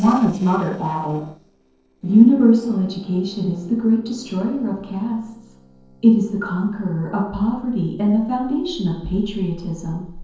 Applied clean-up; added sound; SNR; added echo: neural separator model SepFormer DNS4.